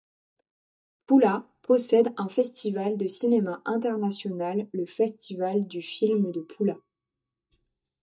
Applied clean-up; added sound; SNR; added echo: neural mask model DeepFilterNet 3.